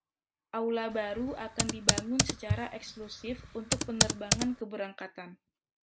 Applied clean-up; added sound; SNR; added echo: none; Computer keyboard; -5 dB; none.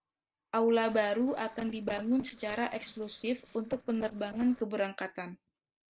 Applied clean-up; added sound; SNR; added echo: neural separator model SepFormer DNS4.